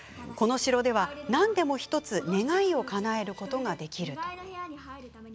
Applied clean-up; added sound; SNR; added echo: none; none; none; none.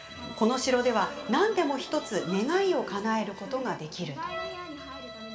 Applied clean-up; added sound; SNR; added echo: none; Bowed string instrument; 15 dB; reverberation time 2.2 s.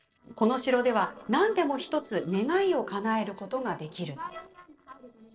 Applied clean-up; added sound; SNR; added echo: neural separator model SepFormer DNS4.